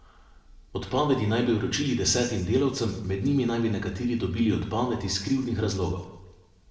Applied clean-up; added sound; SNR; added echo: none; none; none; reverberation time 0.8 s.